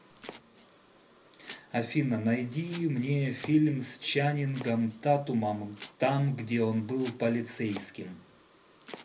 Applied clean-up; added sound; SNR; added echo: none; Domestic sounds, home sounds; 19 dB; reverberation time 0.3 s.